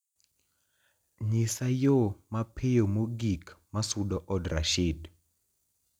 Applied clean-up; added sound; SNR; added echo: none; none; none; none.